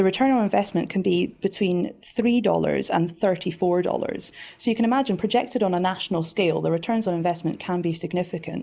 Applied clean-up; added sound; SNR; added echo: none; none; none; none.